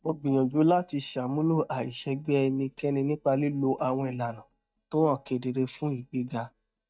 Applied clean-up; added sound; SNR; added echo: neural mask model DeepFilterNet 3.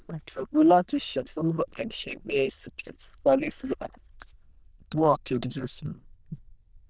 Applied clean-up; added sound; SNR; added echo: neural diffusion model UNIVERSE++.